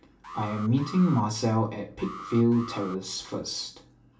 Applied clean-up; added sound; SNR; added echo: none; Alarm; 15 dB; reverberation time 0.3 s.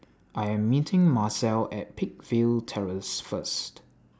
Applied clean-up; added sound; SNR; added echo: none; none; none; none.